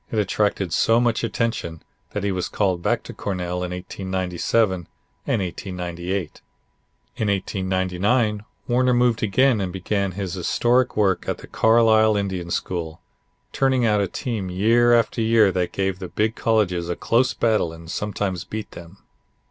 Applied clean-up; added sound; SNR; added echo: none; none; none; none.